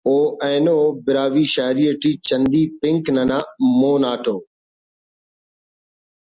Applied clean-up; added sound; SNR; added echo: none; none; none; none.